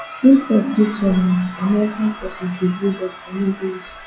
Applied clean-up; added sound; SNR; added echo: classical method log-MMSE.